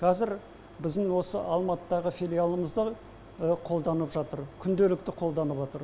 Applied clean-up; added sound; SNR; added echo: none; none; none; none.